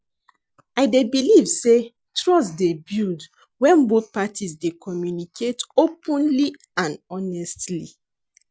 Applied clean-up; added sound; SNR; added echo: none; none; none; none.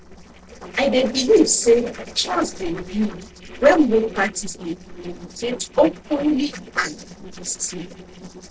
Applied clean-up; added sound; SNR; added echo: neural separator model SepFormer DNS4.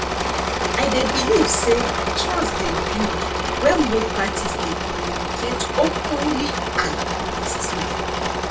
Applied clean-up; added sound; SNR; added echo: none; Engine / Mechanisms; -1 dB; reverberation time 0.2 s.